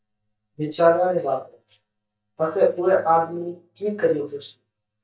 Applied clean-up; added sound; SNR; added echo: neural mask model DeepFilterNet 3.